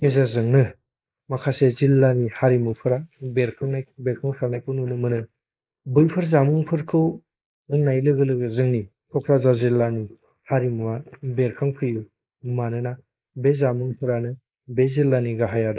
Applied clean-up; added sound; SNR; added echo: neural mask model Resemble Enhance denoiser.